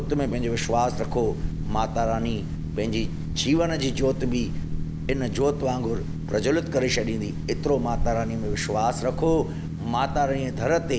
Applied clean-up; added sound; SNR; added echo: none; Boat, Water vehicle; 3 dB; none.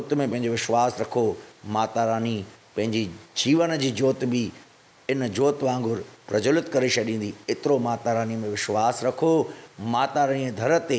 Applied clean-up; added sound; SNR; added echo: none; none; none; none.